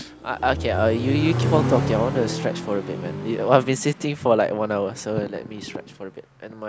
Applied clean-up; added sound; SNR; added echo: none; Accelerating, revving, vroom; 5 dB; none.